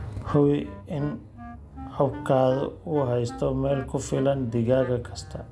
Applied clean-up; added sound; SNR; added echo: none; Wind instrument, woodwind instrument; 18 dB; none.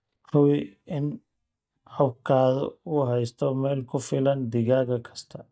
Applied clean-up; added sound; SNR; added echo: neural mask model DeepFilterNet 3.